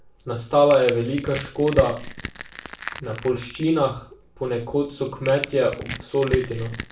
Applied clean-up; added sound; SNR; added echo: none; Crushing; 10 dB; reverberation time 0.3 s.